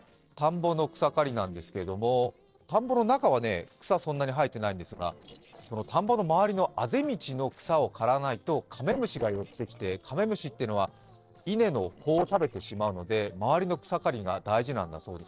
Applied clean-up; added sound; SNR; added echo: neural separator model SepFormer DNS4.